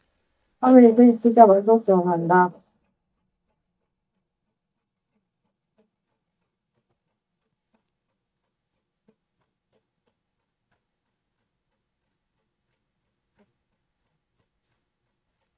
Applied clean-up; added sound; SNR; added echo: neural mask model DeepFilterNet 3.